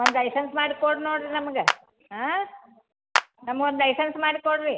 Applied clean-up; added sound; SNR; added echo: none; Clapping; 5 dB; none.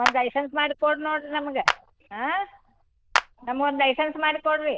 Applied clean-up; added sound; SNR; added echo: neural diffusion model UNIVERSE++.